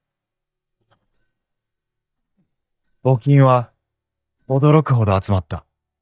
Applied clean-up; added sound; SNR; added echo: neural mask model DeepFilterNet 3.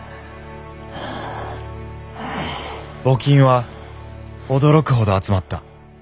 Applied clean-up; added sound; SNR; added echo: none; none; none; none.